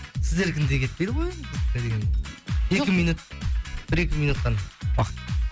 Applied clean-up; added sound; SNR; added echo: none; none; none; none.